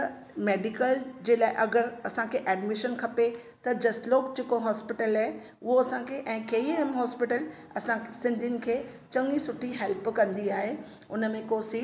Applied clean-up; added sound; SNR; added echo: none; none; none; none.